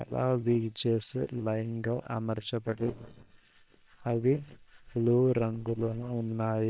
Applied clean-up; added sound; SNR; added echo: neural separator model SepFormer WHAM!.